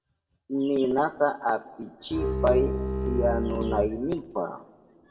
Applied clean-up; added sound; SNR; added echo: none; Bowed string instrument; 2 dB; reverberation time 1.6 s.